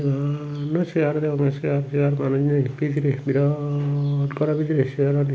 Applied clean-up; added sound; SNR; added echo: none; none; none; none.